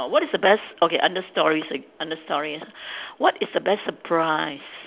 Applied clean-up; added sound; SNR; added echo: none; none; none; none.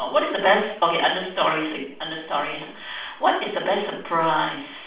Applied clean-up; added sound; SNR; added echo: none; none; none; reverberation time 0.5 s.